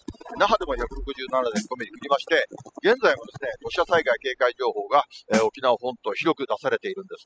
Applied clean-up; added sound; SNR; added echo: classical method spectral subtraction.